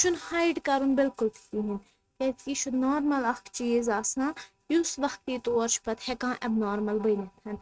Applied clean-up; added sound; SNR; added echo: neural mask model RNNoise.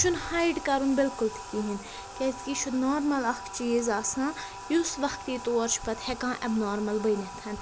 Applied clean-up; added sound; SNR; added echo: none; Bathtub (filling or washing); 12 dB; none.